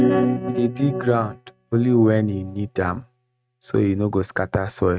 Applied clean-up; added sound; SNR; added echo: neural mask model RNNoise.